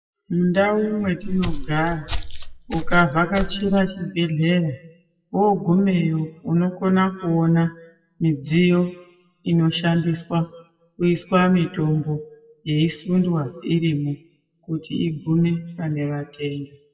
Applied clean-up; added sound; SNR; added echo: classical method WPE with log-MMSE.